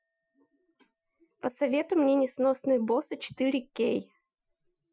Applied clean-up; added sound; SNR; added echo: classical method Wiener filter.